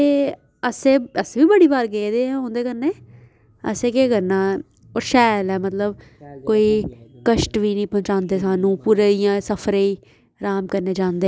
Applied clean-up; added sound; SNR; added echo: none; none; none; none.